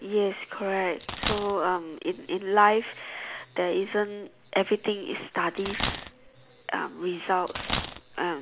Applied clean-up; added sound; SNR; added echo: none; Coin (dropping); 5 dB; none.